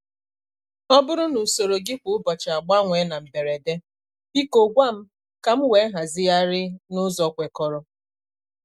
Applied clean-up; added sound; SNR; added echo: none; none; none; none.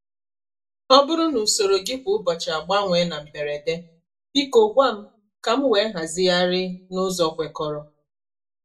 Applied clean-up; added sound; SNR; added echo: none; none; none; reverberation time 0.2 s.